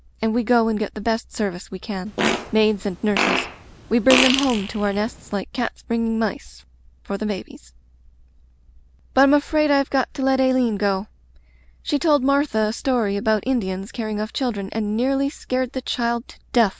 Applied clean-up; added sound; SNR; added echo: none; Fart; 3 dB; none.